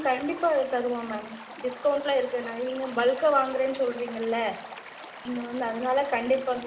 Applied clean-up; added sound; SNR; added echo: none; Stream / Liquid; 15 dB; reverberation time 0.6 s.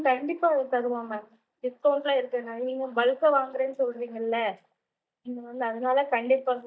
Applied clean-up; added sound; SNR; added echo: neural mask model DeepFilterNet 3.